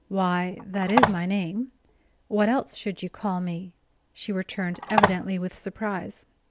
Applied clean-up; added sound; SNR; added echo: none; Telephone; -1 dB; none.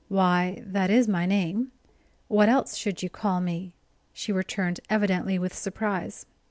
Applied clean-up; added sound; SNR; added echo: none; none; none; none.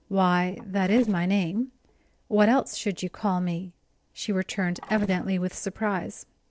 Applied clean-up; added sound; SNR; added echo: neural separator model SepFormer DNS4.